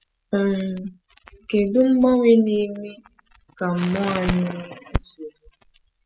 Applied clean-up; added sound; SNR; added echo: classical method spectral subtraction.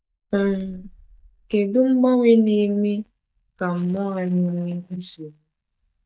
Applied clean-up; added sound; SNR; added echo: neural mask model DeepFilterNet 3.